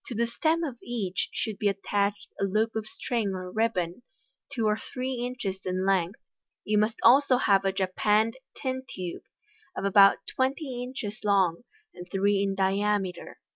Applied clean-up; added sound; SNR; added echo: none; none; none; none.